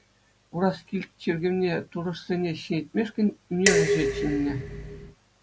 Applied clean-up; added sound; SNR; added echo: none; Dishes, pots, and pans; -2 dB; none.